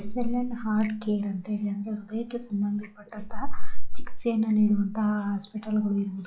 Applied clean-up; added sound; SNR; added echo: classical method log-MMSE.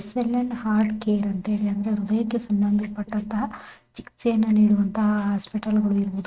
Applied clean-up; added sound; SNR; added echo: neural mask model RNNoise.